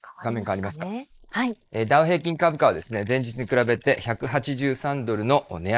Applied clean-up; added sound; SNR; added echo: neural mask model Resemble Enhance denoiser.